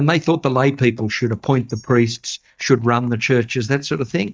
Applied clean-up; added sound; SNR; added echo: neural mask model DeepFilterNet 3.